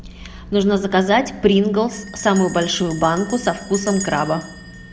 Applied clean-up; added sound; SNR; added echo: none; Bell; 17 dB; none.